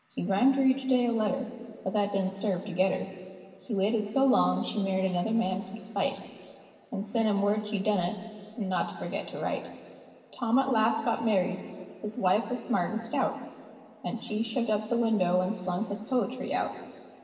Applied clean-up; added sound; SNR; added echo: none; none; none; reverberation time 2.5 s.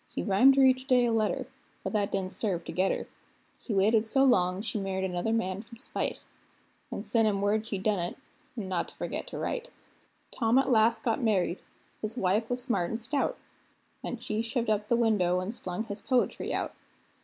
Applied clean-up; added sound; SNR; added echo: none; none; none; none.